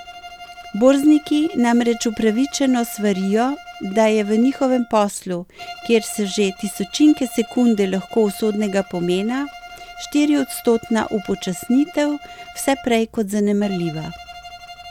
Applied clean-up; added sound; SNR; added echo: none; Bowed string instrument; 18 dB; none.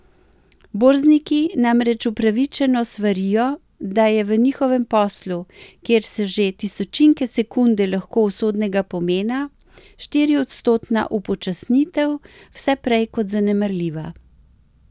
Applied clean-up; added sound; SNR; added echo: none; none; none; none.